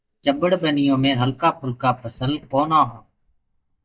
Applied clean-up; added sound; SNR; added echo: neural mask model DeepFilterNet 3.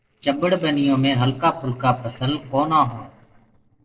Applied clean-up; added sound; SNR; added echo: neural separator model SepFormer DNS4.